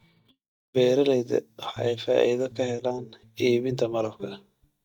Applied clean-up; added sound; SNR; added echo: neural mask model DeepFilterNet 3.